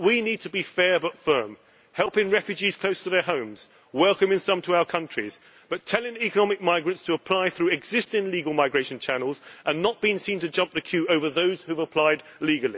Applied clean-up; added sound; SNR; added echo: none; none; none; none.